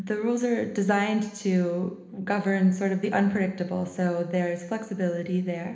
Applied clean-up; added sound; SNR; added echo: none; none; none; reverberation time 1.1 s.